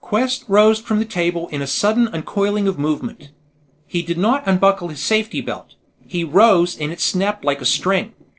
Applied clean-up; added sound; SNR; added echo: neural separator model SepFormer DNS4.